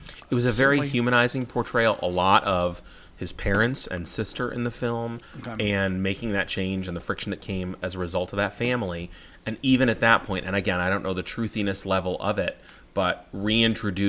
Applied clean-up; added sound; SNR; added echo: none; none; none; none.